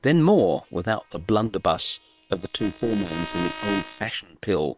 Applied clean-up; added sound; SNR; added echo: neural separator model SepFormer WHAM!.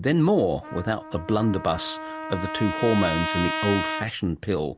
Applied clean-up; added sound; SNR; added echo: none; Trumpet; 7 dB; none.